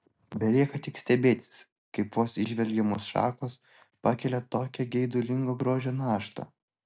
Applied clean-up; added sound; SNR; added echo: none; none; none; none.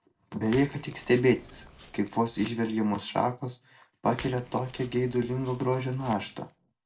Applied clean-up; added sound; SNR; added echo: none; Crackle; 19 dB; reverberation time 0.2 s.